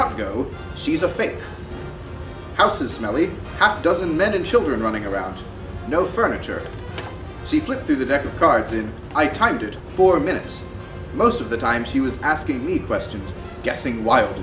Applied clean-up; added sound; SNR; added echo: none; none; none; none.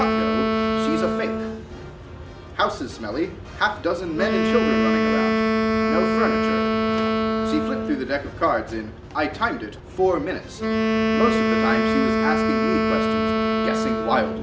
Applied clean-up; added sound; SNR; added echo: none; Wind instrument, woodwind instrument; -4 dB; none.